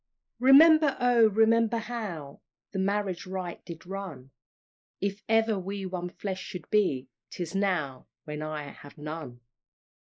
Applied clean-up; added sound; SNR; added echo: neural mask model Resemble Enhance denoiser.